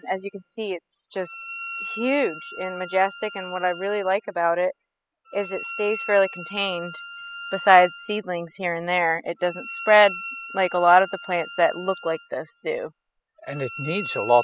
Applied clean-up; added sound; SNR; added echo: classical method spectral subtraction.